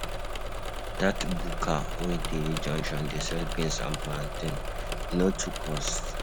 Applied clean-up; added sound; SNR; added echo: none; Engine / Mechanisms; 0 dB; none.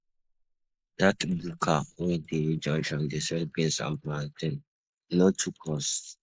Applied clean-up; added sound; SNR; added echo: neural mask model Resemble Enhance denoiser.